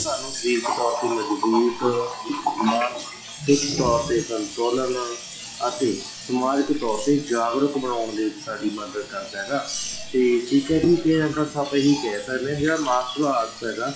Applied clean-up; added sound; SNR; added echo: classical method log-MMSE.